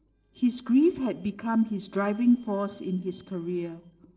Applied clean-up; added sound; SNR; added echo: neural separator model SepFormer DNS4.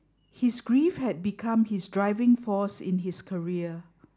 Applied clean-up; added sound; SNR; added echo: none; none; none; none.